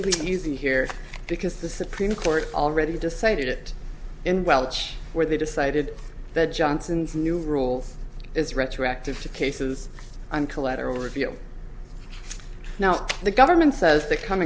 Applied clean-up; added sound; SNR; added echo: none; none; none; none.